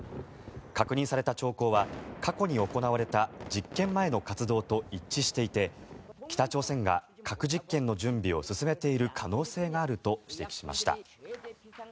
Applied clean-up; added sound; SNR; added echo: none; none; none; none.